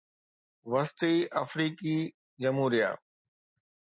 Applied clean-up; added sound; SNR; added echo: none; none; none; none.